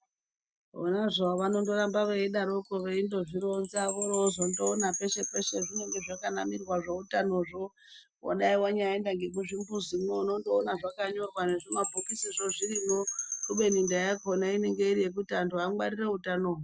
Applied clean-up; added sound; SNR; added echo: none; Wind chime; 10 dB; none.